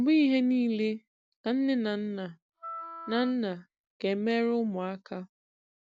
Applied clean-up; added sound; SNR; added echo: none; Wind instrument, woodwind instrument; 15 dB; none.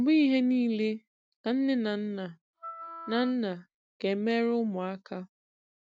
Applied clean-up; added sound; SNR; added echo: neural mask model RNNoise.